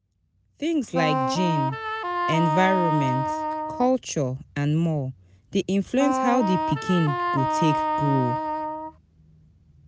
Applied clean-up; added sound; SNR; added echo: none; Wind instrument, woodwind instrument; 0 dB; none.